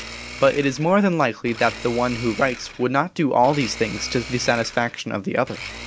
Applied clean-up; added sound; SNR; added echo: none; Domestic sounds, home sounds; 14 dB; none.